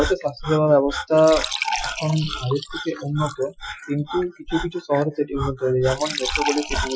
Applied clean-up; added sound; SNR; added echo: classical method Wiener filter.